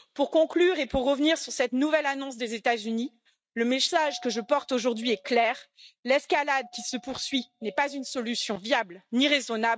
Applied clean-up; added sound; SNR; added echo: neural mask model RNNoise.